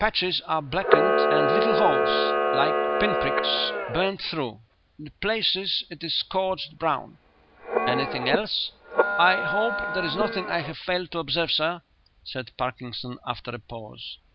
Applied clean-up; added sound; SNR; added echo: none; Camera; 0 dB; none.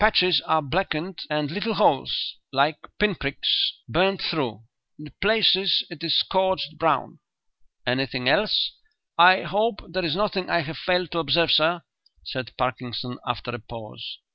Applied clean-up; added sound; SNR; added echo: none; none; none; none.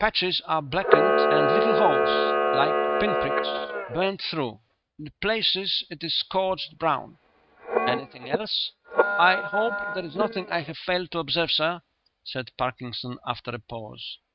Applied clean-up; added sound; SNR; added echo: neural mask model RNNoise.